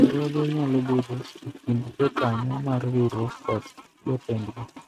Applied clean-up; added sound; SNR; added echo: neural mask model RNNoise.